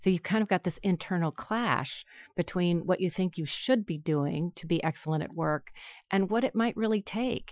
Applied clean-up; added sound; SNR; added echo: classical method Wiener filter.